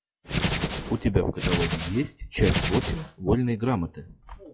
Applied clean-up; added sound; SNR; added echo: classical method log-MMSE.